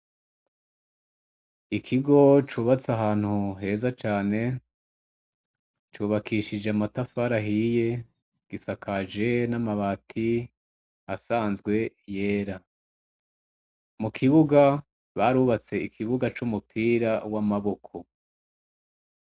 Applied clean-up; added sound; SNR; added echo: none; none; none; none.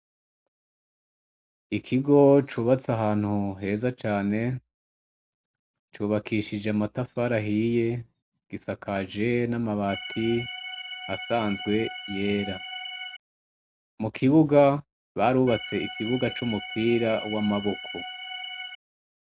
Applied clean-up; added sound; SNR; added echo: none; Organ; 10 dB; none.